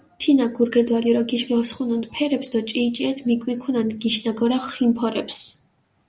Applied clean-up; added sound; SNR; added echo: none; none; none; none.